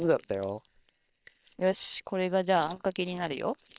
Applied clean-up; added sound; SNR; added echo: neural separator model SepFormer WHAM!.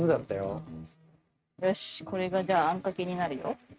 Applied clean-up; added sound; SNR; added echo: neural mask model RNNoise.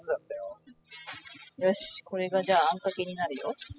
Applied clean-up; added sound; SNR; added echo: classical method spectral subtraction.